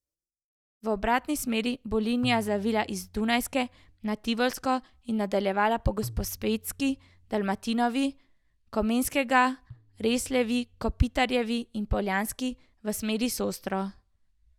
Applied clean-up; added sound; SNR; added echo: neural mask model DeepFilterNet 3.